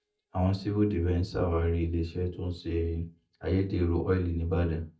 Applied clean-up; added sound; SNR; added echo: neural mask model DeepFilterNet 3.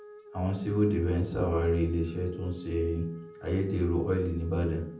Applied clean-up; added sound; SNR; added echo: none; Wind instrument, woodwind instrument; 19 dB; reverberation time 0.6 s.